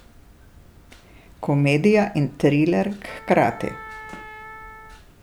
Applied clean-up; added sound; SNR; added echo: none; Wind instrument, woodwind instrument; 17 dB; none.